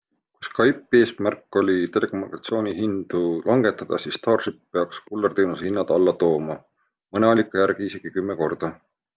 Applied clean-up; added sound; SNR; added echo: none; none; none; none.